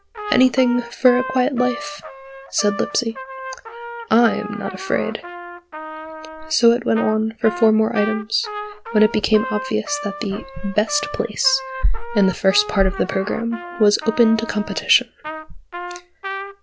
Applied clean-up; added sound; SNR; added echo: none; Trumpet; 12 dB; none.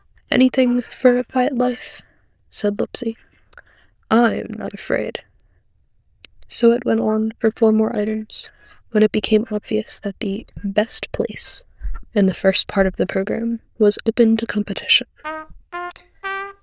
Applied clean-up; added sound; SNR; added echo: neural diffusion model UNIVERSE++.